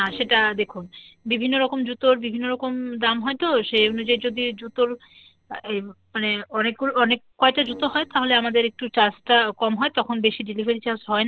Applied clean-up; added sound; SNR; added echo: neural separator model SepFormer DNS4.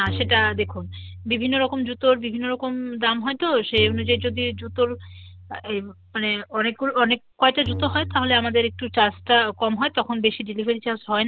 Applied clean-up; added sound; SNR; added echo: none; Tabla; 12 dB; none.